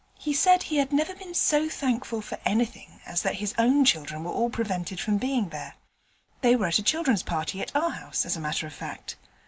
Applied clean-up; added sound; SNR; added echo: none; none; none; none.